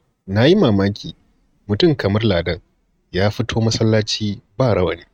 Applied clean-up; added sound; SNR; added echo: neural mask model RNNoise.